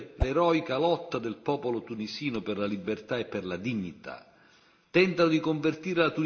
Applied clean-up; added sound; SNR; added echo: none; Whoosh, swoosh, swish; 2 dB; reverberation time 0.6 s.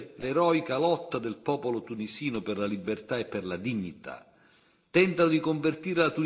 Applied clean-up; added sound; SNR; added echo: neural separator model SepFormer DNS4.